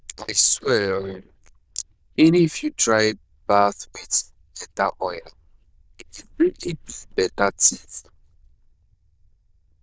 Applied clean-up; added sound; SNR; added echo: neural diffusion model UNIVERSE++.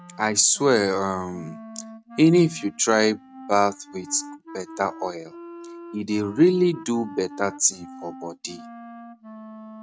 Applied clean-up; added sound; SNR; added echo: neural mask model RNNoise.